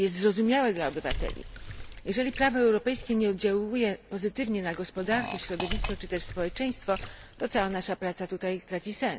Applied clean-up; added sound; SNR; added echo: none; Water / Splash, splatter + Fart; 9 dB; none.